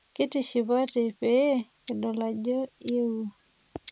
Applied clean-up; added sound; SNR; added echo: none; Tick-tock; 12 dB; none.